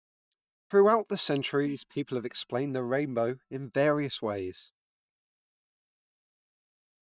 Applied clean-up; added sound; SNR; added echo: neural mask model DeepFilterNet 3.